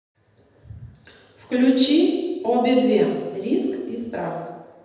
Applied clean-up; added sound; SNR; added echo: none; none; none; reverberation time 1.1 s.